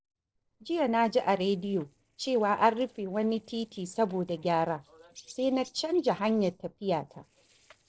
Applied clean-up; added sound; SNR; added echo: neural separator model SepFormer DNS4.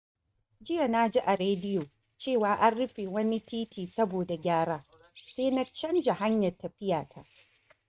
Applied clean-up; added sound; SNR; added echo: neural mask model RNNoise.